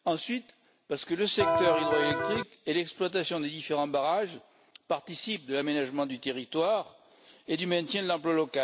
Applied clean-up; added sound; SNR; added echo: none; Electric guitar; -3 dB; none.